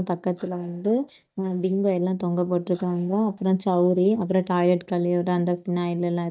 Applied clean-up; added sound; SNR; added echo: neural mask model DeepFilterNet 3.